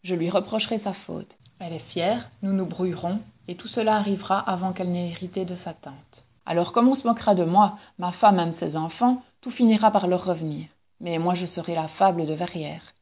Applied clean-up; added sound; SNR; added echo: none; none; none; none.